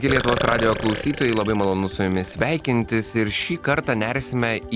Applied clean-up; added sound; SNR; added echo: none; Burping, eructation; 8 dB; none.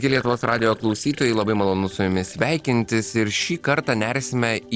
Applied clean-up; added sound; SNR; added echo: neural separator model SepFormer DNS4.